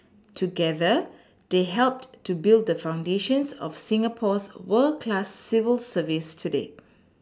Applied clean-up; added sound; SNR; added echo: none; none; none; none.